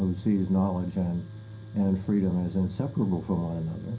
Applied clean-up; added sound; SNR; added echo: none; Tools; 14 dB; reverberation time 0.3 s.